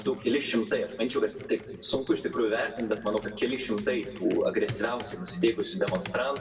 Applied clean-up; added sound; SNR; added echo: none; Computer keyboard; 15 dB; reverberation time 1.3 s.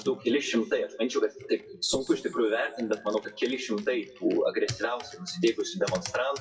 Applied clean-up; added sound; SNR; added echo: classical method WPE with log-MMSE.